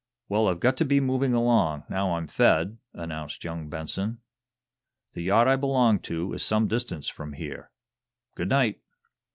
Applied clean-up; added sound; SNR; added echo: none; none; none; none.